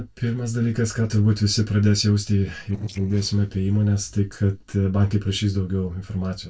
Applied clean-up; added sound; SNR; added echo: neural separator model SepFormer DNS4.